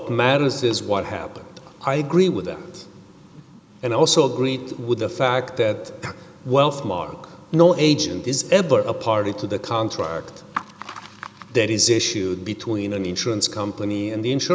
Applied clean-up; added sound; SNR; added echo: none; none; none; none.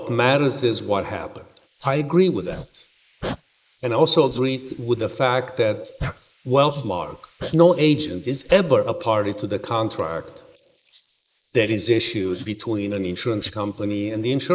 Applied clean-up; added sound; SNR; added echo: neural mask model Resemble Enhance denoiser.